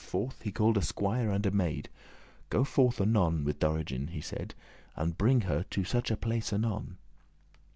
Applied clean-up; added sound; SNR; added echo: none; none; none; none.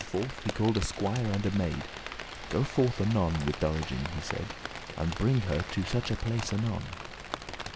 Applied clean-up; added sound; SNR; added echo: none; Rain; 10 dB; none.